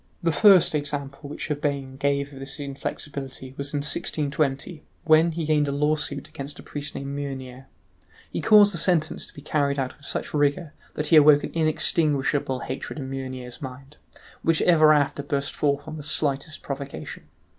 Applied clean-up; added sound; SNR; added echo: none; none; none; none.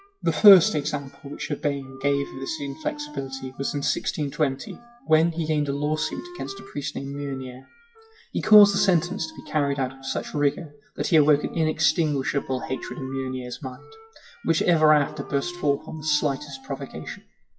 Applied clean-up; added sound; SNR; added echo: classical method WPE with log-MMSE.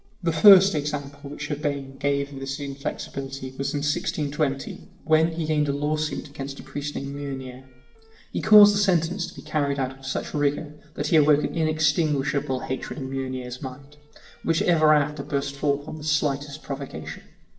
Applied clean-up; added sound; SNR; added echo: neural separator model SepFormer DNS4.